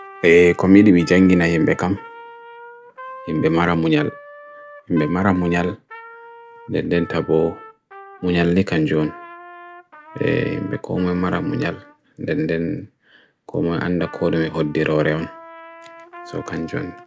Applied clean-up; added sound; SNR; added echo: none; Trumpet; 20 dB; none.